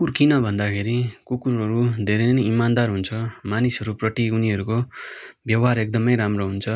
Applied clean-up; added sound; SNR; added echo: none; none; none; none.